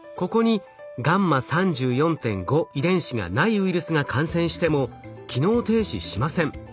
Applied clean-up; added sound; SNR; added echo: none; none; none; none.